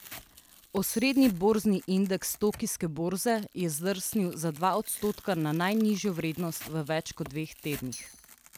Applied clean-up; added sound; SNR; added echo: none; Tambourine + Tearing; 19 dB; none.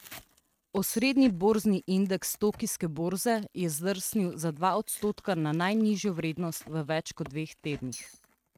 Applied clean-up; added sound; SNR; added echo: neural mask model RNNoise.